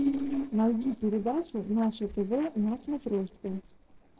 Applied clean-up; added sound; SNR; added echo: neural separator model SepFormer DNS4.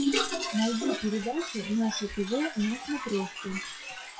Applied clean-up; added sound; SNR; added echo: classical method WPE with log-MMSE.